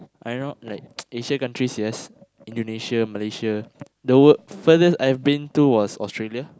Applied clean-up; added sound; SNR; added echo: none; none; none; none.